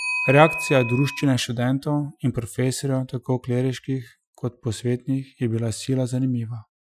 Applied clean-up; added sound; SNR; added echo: classical method Wiener filter.